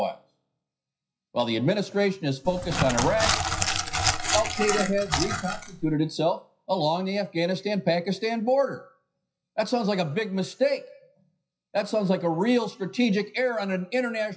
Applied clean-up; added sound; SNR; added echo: classical method WPE with log-MMSE.